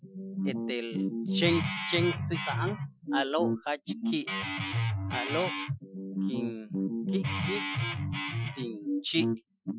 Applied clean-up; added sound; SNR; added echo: classical method Wiener filter.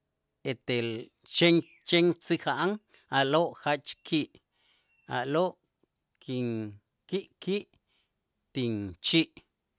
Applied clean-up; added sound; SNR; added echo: none; none; none; none.